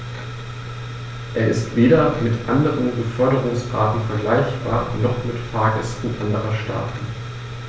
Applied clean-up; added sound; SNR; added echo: none; none; none; none.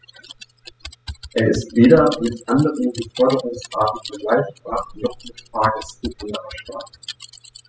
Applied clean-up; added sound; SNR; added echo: classical method spectral subtraction.